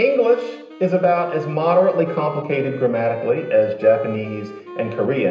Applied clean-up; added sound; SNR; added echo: none; Wind instrument, woodwind instrument; 16 dB; reverberation time 0.9 s.